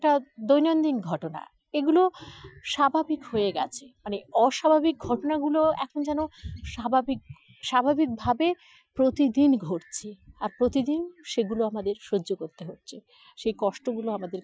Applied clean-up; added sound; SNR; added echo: classical method Wiener filter.